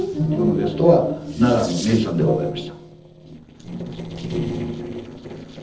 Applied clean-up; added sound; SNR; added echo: neural separator model SepFormer DNS4.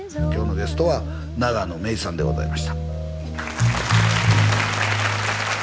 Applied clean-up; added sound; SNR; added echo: none; none; none; none.